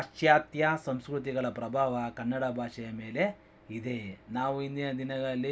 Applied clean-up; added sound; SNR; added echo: none; none; none; none.